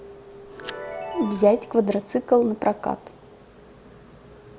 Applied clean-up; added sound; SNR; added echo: none; Chime; 16 dB; none.